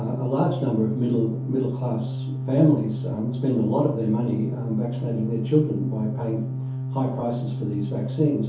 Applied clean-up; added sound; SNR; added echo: none; Organ; 4 dB; reverberation time 0.6 s.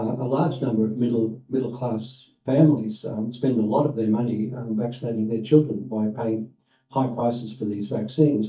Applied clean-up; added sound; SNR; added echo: neural mask model DeepFilterNet 3.